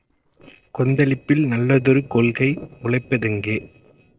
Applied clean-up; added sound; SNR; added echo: neural separator model SepFormer DNS4.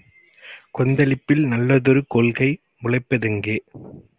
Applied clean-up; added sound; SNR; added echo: none; none; none; none.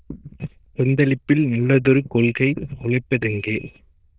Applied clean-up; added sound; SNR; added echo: neural diffusion model UNIVERSE++.